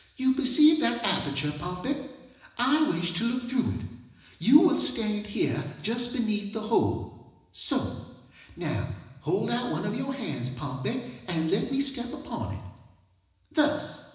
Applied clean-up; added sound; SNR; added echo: none; none; none; reverberation time 1.0 s.